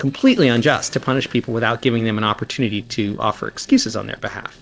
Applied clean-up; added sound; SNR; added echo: neural separator model SepFormer DNS4.